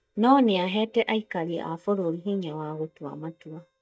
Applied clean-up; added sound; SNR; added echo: neural mask model DeepFilterNet 3.